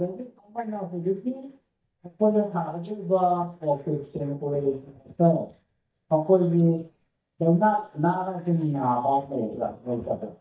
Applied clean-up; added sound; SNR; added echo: neural mask model DeepFilterNet 3.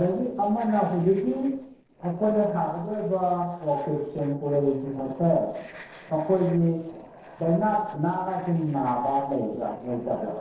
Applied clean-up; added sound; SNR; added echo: neural separator model SepFormer DNS4.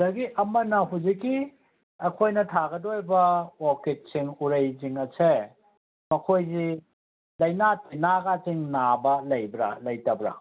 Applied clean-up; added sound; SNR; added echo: none; none; none; none.